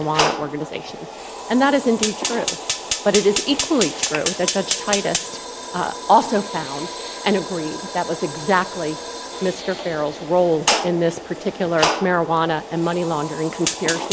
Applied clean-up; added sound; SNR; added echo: none; Fire; 5 dB; none.